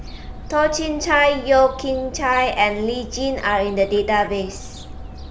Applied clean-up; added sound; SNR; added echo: none; Fowl; 13 dB; none.